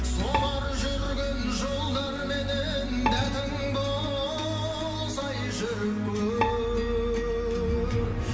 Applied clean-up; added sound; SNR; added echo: none; Bowed string instrument; 9 dB; reverberation time 1.9 s.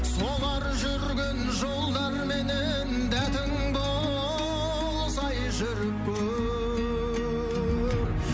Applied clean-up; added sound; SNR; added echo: none; none; none; none.